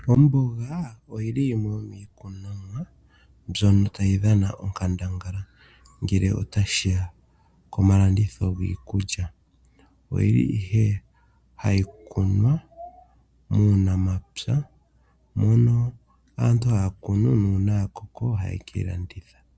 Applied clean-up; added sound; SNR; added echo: none; none; none; none.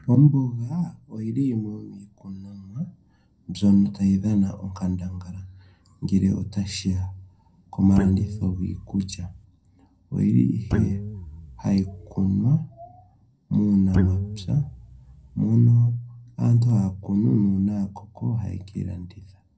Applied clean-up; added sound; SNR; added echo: none; Guitar; 7 dB; reverberation time 0.2 s.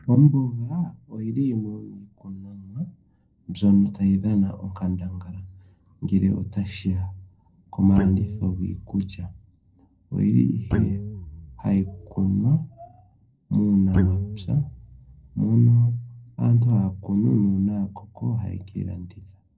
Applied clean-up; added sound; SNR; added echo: neural separator model SepFormer DNS4.